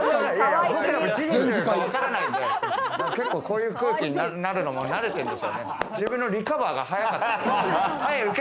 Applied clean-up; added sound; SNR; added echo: none; Breathing; 20 dB; none.